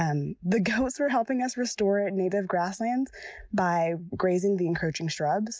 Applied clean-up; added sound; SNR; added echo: none; none; none; none.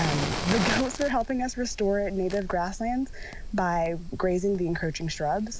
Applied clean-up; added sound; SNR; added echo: none; Fire; 7 dB; none.